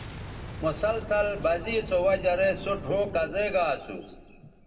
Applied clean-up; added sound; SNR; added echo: none; Boom; 12 dB; reverberation time 1.2 s.